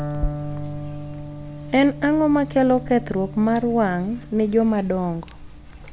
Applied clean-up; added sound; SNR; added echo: none; Electric guitar + Chewing, mastication; 10 dB; none.